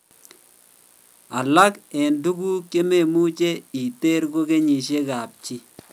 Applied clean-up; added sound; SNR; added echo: none; none; none; none.